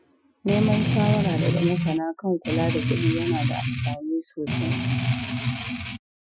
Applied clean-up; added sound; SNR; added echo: classical method Wiener filter.